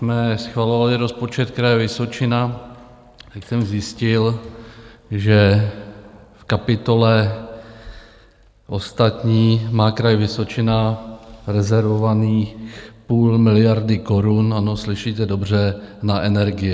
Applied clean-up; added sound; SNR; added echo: none; none; none; none.